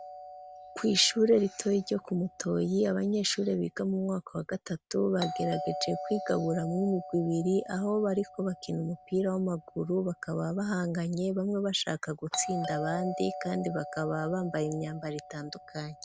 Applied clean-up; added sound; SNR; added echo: none; Doorbell; 12 dB; none.